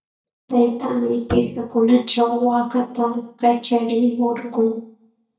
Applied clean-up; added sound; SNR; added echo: neural mask model DeepFilterNet 3.